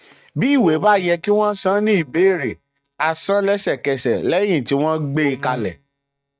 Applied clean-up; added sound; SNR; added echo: neural mask model DeepFilterNet 3.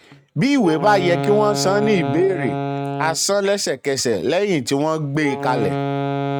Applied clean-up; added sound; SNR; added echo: neural mask model RNNoise.